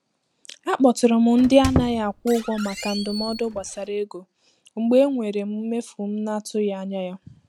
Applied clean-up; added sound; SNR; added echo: none; Squeak; 8 dB; none.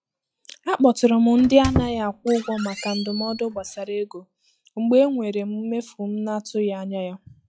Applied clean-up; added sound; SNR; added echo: classical method log-MMSE.